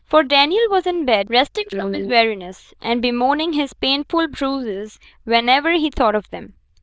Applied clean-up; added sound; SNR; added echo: neural diffusion model UNIVERSE++.